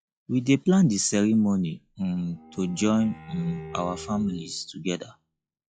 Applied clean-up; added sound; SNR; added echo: classical method log-MMSE.